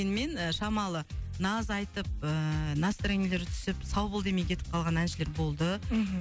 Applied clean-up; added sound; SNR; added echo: none; none; none; none.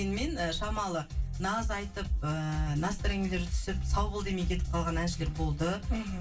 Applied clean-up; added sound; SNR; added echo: none; none; none; reverberation time 0.2 s.